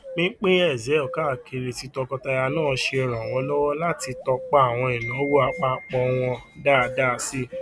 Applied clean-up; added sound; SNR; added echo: none; Bird vocalization, bird call, bird song; 15 dB; none.